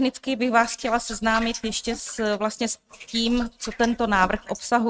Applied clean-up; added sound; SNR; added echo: neural mask model RNNoise.